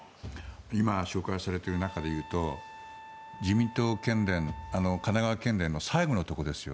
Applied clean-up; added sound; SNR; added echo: none; Bass drum / Thump, thud + Wind instrument, woodwind instrument; 17 dB; none.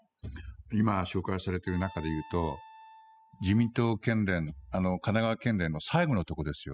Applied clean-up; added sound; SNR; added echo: classical method spectral subtraction.